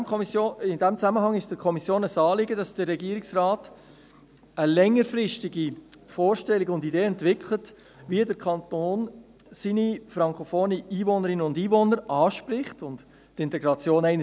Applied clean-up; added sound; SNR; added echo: none; none; none; none.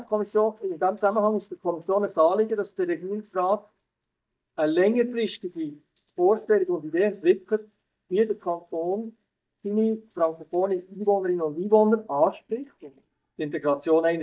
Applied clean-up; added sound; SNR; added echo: neural mask model DeepFilterNet 3.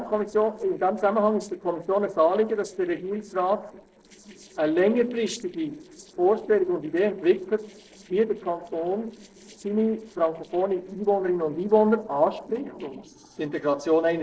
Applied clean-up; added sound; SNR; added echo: neural separator model SepFormer DNS4.